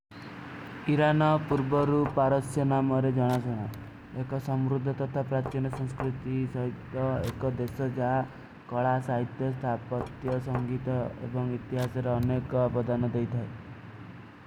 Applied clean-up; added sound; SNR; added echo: none; Knock; 17 dB; none.